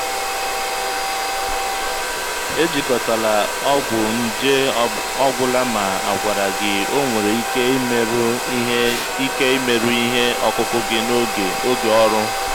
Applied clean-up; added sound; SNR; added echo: none; Domestic sounds, home sounds; 2 dB; none.